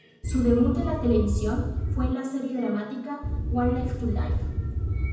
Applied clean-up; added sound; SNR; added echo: none; Wind; -1 dB; reverberation time 0.9 s.